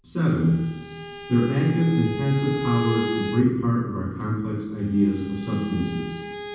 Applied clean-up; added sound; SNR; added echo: none; Bowed string instrument; 11 dB; reverberation time 1.2 s.